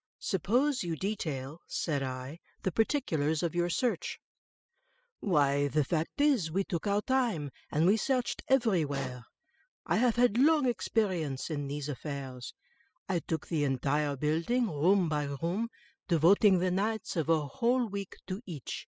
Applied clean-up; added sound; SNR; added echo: classical method spectral subtraction.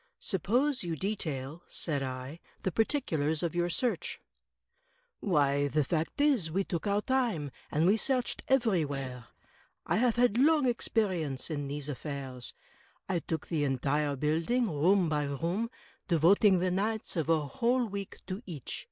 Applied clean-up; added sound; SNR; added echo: neural mask model Resemble Enhance denoiser.